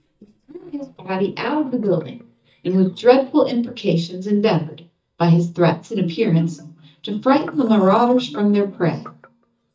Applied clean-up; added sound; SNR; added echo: neural mask model DeepFilterNet 3.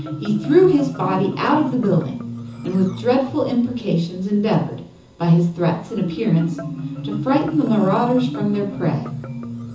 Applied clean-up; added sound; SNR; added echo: none; Marimba, xylophone; 9 dB; reverberation time 0.6 s.